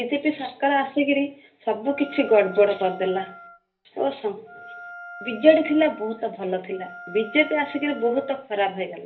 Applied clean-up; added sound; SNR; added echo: none; Wind instrument, woodwind instrument; 18 dB; reverberation time 0.3 s.